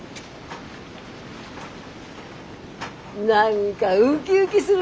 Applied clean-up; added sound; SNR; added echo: none; none; none; none.